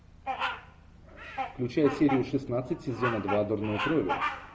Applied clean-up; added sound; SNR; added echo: none; Bird vocalization, bird call, bird song; 6 dB; none.